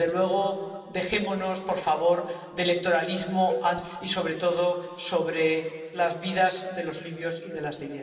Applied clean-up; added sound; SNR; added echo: none; Cowbell; 11 dB; reverberation time 2.7 s.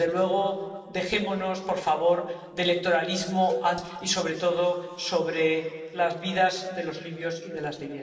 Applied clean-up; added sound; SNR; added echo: neural separator model SepFormer DNS4.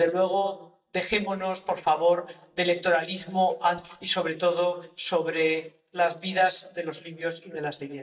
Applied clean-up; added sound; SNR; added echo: neural mask model DeepFilterNet 3.